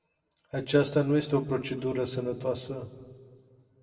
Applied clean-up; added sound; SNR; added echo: none; none; none; reverberation time 1.4 s.